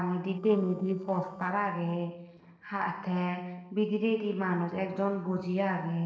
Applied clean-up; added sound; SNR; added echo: neural separator model SepFormer DNS4.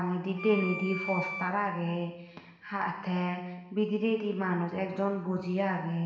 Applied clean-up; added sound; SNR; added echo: none; Wind instrument, woodwind instrument; 7 dB; reverberation time 1.0 s.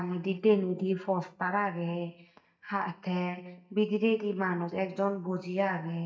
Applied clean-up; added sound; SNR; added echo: neural mask model DeepFilterNet 3.